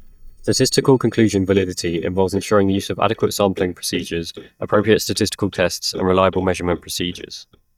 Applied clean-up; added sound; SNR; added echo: neural mask model DeepFilterNet 3.